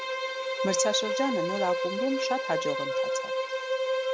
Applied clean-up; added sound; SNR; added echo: none; Bowed string instrument; -3 dB; none.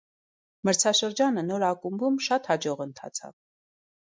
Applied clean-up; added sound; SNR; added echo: none; none; none; none.